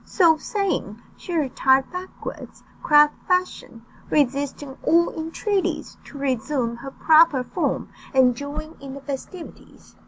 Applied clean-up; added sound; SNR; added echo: none; none; none; none.